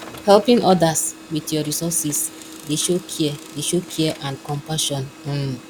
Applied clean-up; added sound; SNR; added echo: none; Printer; 18 dB; none.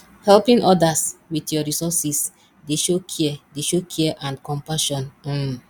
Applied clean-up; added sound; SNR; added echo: none; none; none; none.